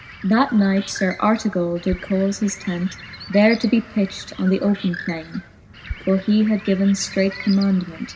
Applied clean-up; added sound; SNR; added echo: none; Bird; 16 dB; none.